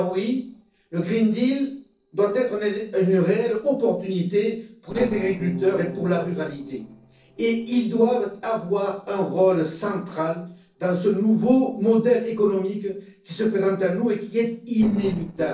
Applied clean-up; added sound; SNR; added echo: neural separator model SepFormer DNS4.